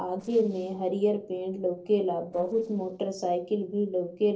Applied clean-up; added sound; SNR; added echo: neural separator model SepFormer DNS4.